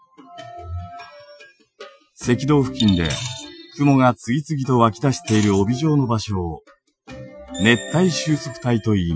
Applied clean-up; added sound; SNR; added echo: classical method Wiener filter.